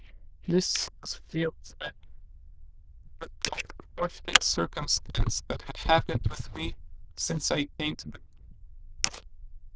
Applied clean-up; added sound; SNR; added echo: neural diffusion model UNIVERSE++.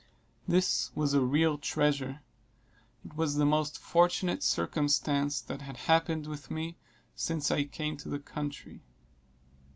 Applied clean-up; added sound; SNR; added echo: none; none; none; none.